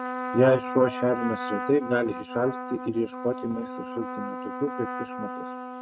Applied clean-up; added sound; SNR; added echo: neural mask model RNNoise.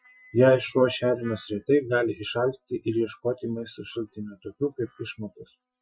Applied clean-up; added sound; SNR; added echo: classical method Wiener filter.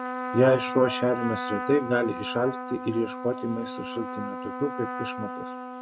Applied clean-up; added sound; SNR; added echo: none; Trumpet; 7 dB; none.